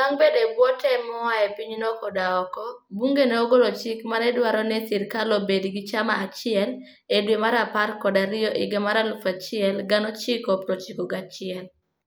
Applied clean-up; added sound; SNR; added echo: none; none; none; none.